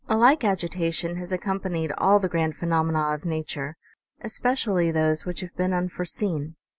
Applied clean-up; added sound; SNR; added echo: none; none; none; none.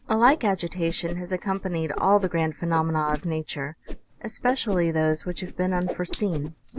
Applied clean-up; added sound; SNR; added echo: none; Whoosh, swoosh, swish; 11 dB; none.